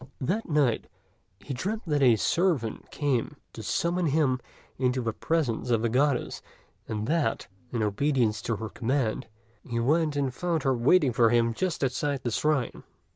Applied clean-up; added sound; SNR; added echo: none; none; none; none.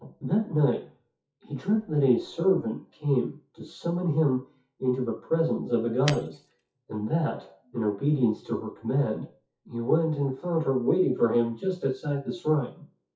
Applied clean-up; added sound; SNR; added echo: classical method WPE with log-MMSE.